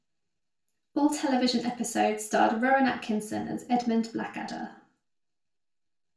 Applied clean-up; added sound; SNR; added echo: none; none; none; reverberation time 0.4 s.